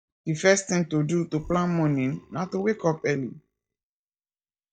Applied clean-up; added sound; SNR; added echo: neural mask model DeepFilterNet 3.